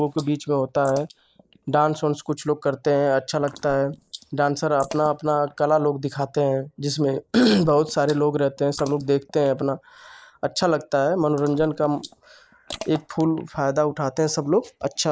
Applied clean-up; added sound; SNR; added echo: neural mask model Resemble Enhance denoiser.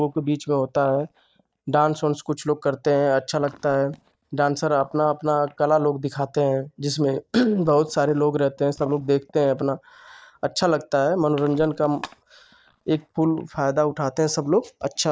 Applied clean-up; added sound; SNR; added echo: neural mask model DeepFilterNet 3.